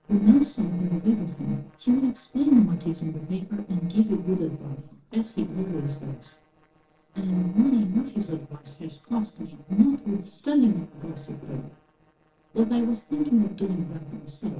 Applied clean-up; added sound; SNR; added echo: neural separator model SepFormer DNS4.